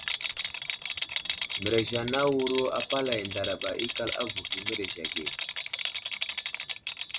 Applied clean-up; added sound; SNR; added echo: none; Rattle; -1 dB; none.